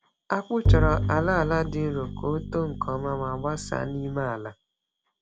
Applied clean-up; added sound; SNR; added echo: none; Bowed string instrument; -1 dB; none.